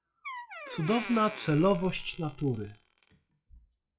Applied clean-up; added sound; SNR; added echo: classical method log-MMSE.